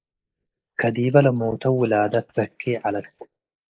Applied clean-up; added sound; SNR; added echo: neural mask model Resemble Enhance denoiser.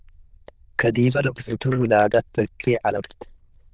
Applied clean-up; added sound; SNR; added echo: neural diffusion model UNIVERSE++.